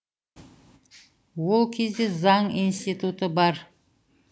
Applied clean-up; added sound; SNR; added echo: none; none; none; none.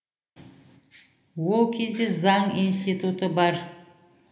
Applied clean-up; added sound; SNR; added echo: none; none; none; reverberation time 0.8 s.